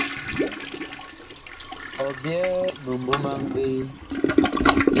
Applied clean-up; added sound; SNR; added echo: none; Toilet flush; -4 dB; none.